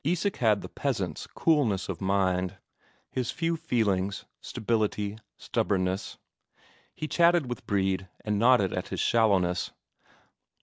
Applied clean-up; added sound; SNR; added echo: none; none; none; none.